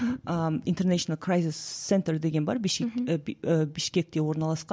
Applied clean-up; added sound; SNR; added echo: none; none; none; none.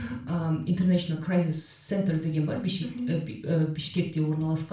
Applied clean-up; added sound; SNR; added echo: none; none; none; reverberation time 0.3 s.